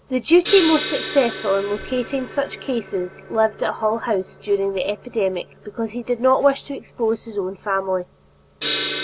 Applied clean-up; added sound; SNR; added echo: none; Gong; 11 dB; none.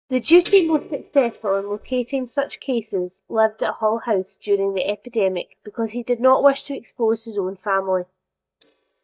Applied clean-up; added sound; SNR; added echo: neural mask model DeepFilterNet 3.